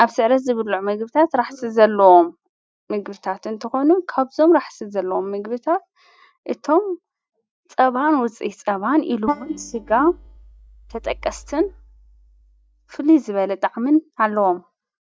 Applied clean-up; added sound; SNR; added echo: neural mask model DeepFilterNet 3.